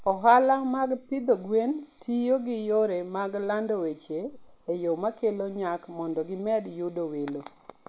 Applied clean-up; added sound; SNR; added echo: none; none; none; none.